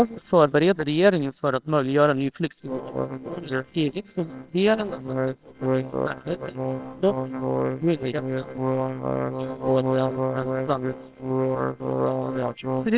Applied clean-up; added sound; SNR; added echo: neural separator model SepFormer WHAMR!.